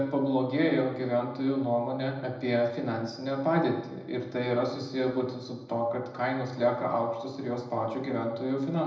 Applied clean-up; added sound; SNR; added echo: none; none; none; reverberation time 0.8 s.